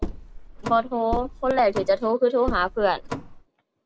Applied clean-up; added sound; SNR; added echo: none; Car; 9 dB; none.